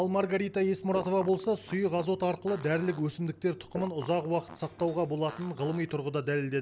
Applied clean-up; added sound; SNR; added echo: none; Fart; 18 dB; none.